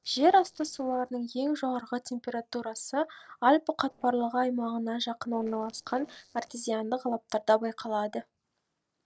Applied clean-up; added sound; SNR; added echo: neural separator model SepFormer DNS4.